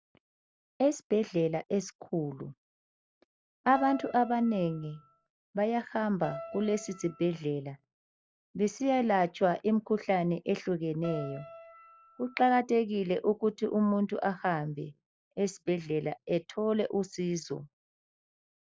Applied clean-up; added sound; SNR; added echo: classical method log-MMSE.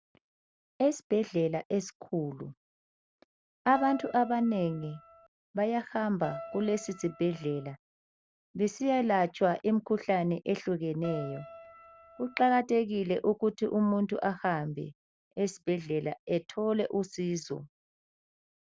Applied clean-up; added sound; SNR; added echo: none; Keyboard (musical); 14 dB; none.